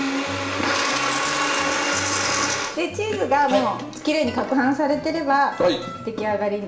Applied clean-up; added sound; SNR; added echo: none; none; none; reverberation time 0.7 s.